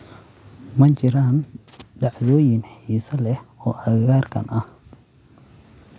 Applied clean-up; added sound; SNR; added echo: none; none; none; none.